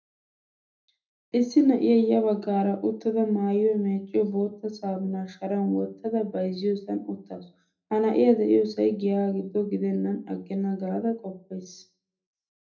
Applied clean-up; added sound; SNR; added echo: none; none; none; reverberation time 0.3 s.